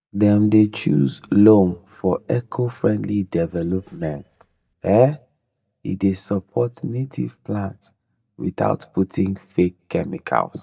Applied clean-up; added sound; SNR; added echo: neural mask model DeepFilterNet 3.